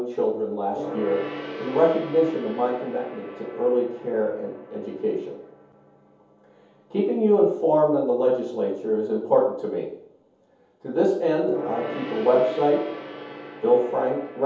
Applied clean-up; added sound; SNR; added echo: none; Gong; 14 dB; reverberation time 0.7 s.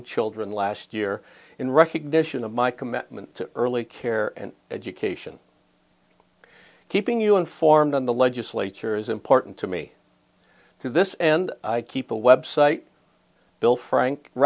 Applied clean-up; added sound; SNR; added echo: none; none; none; none.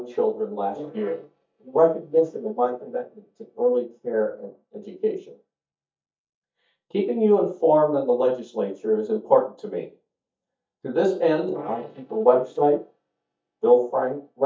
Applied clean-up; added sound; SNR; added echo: neural mask model DeepFilterNet 3.